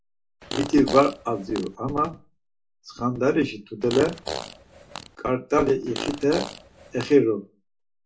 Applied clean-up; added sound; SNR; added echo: none; Fart; 10 dB; reverberation time 0.2 s.